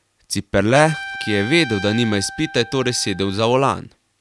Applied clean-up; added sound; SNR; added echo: none; Trumpet; 14 dB; none.